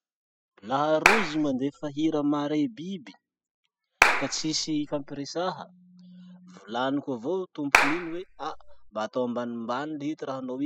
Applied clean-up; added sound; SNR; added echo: classical method spectral subtraction.